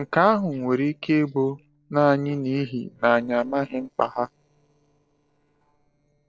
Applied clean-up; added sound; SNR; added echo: neural separator model SepFormer DNS4.